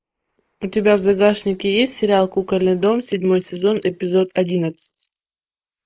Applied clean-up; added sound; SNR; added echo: neural mask model Resemble Enhance denoiser.